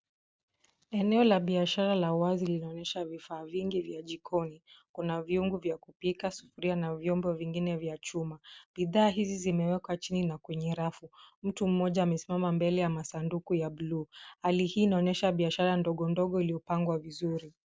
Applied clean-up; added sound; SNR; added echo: none; none; none; none.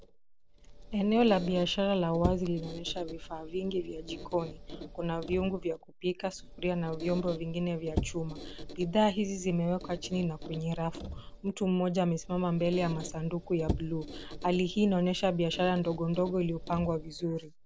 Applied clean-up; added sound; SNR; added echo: none; Squeak; 10 dB; none.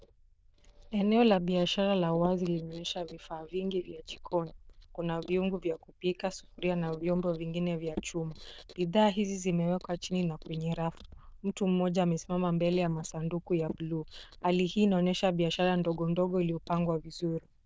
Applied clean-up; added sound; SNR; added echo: neural diffusion model UNIVERSE++.